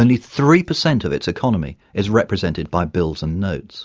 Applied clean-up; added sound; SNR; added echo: none; none; none; none.